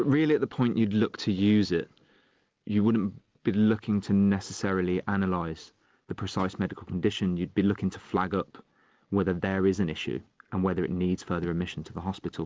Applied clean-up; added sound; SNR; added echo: none; none; none; none.